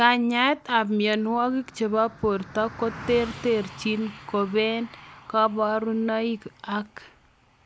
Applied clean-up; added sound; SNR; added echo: none; Car passing by; 19 dB; none.